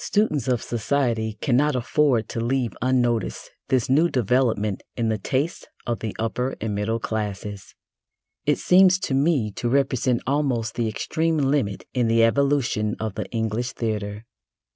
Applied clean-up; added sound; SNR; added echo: none; none; none; none.